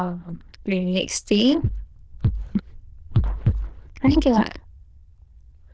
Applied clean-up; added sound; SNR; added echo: neural diffusion model UNIVERSE++.